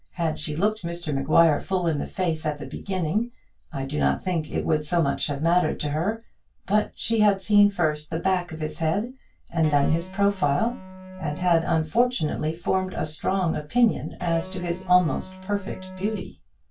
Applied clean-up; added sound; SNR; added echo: none; Electric guitar; 14 dB; reverberation time 0.2 s.